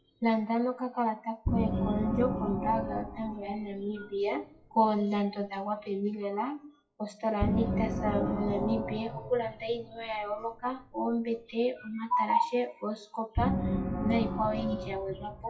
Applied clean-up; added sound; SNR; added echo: classical method WPE with log-MMSE.